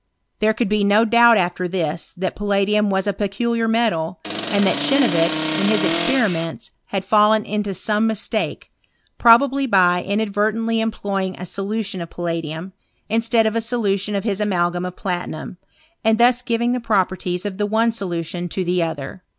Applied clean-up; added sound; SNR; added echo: none; Accelerating, revving, vroom; 2 dB; none.